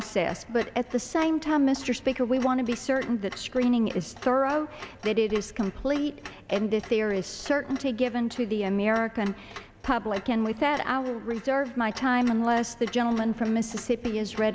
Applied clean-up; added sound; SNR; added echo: none; Clock; 19 dB; none.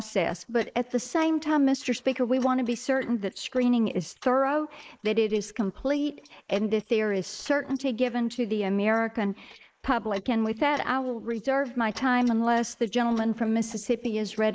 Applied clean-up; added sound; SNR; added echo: neural mask model Resemble Enhance denoiser.